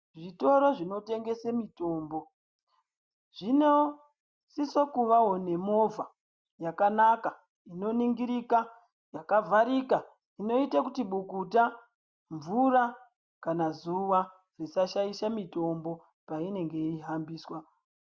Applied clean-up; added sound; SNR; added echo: none; none; none; none.